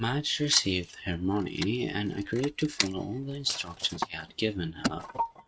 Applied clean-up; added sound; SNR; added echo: neural mask model RNNoise.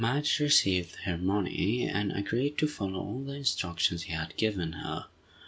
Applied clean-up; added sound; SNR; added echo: none; none; none; none.